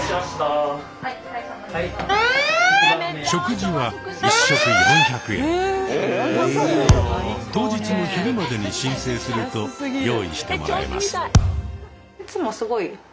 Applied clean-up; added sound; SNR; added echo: none; Thump, thud + Alarm; -3 dB; none.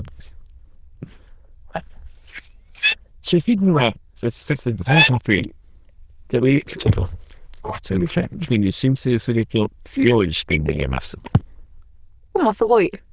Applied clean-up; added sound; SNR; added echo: neural diffusion model UNIVERSE++.